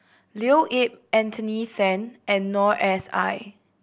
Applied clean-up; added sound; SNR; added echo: none; none; none; none.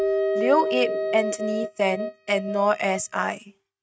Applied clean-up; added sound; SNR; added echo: neural mask model RNNoise.